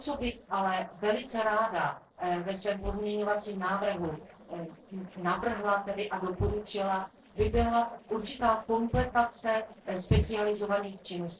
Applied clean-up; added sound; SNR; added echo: neural separator model SepFormer DNS4.